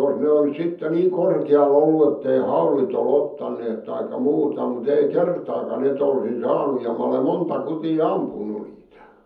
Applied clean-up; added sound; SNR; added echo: none; none; none; reverberation time 0.7 s.